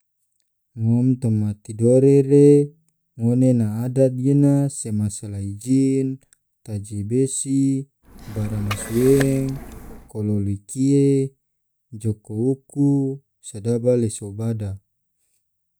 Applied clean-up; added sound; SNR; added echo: none; Liquid; 13 dB; none.